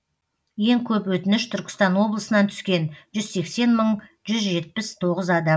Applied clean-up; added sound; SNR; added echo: none; none; none; none.